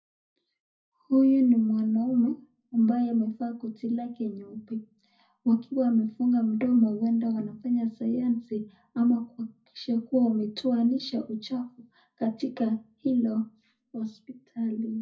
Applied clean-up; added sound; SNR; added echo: none; none; none; reverberation time 0.4 s.